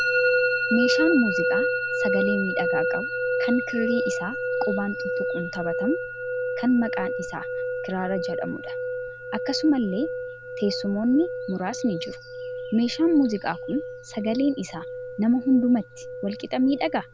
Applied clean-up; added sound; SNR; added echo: none; Musical instrument; 2 dB; none.